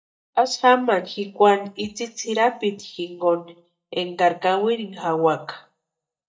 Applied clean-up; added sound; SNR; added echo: neural mask model DeepFilterNet 3.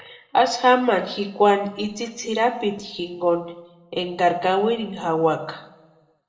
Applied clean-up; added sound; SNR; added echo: neural separator model SepFormer DNS4.